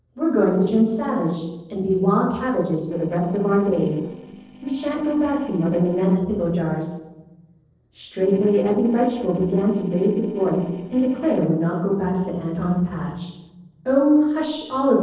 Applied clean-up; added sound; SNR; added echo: neural separator model SepFormer DNS4.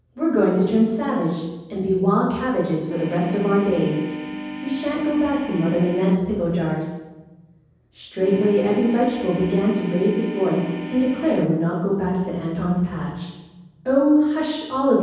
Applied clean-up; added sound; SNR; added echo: none; Organ; 10 dB; reverberation time 1.1 s.